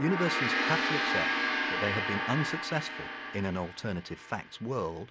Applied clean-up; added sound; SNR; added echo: none; Gong; -1 dB; none.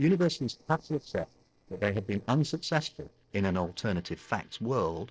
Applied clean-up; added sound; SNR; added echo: neural separator model SepFormer DNS4.